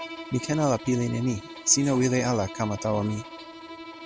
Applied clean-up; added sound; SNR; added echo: none; Bowed string instrument; 14 dB; none.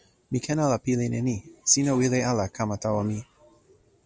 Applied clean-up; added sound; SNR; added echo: none; none; none; none.